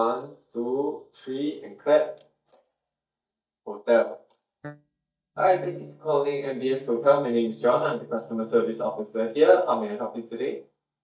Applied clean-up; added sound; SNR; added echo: neural mask model DeepFilterNet 3.